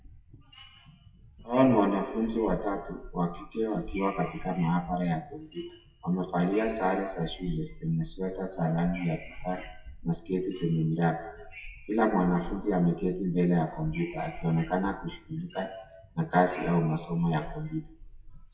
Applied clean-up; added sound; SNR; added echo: classical method WPE with log-MMSE.